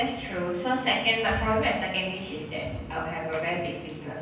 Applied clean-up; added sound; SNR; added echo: none; none; none; reverberation time 0.9 s.